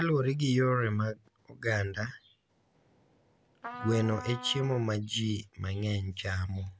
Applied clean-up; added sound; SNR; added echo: none; Trumpet; 13 dB; none.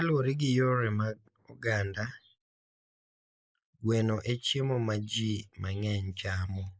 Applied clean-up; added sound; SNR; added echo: neural mask model Resemble Enhance denoiser.